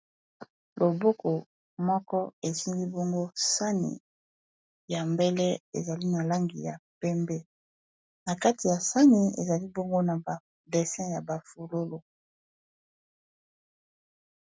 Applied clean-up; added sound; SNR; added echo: none; none; none; none.